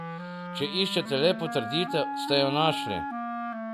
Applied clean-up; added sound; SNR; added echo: none; Wind instrument, woodwind instrument; 6 dB; none.